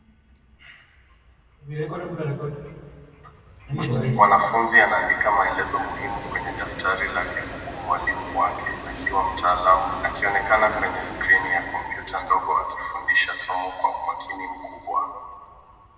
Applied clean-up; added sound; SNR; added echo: none; Train; 15 dB; reverberation time 2.0 s.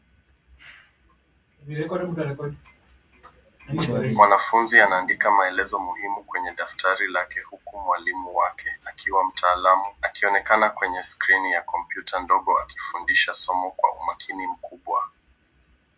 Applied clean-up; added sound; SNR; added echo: none; none; none; none.